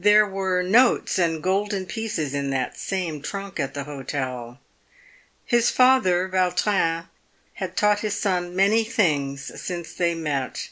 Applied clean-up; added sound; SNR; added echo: none; none; none; none.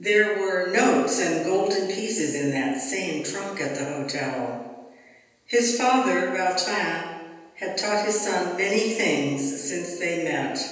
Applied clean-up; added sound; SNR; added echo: none; none; none; reverberation time 1.1 s.